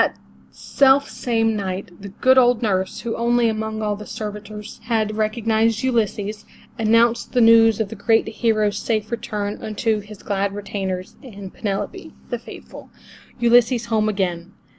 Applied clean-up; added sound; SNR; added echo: none; none; none; none.